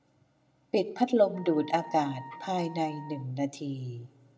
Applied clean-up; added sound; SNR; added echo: none; Wind instrument, woodwind instrument; 18 dB; reverberation time 0.8 s.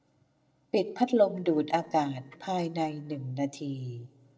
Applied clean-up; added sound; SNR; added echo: neural separator model SepFormer DNS4.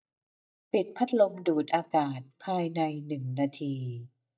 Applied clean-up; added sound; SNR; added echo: neural mask model DeepFilterNet 3.